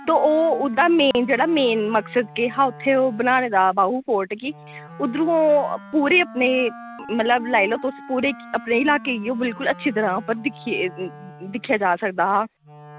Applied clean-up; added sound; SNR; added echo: none; Wind instrument, woodwind instrument; 19 dB; none.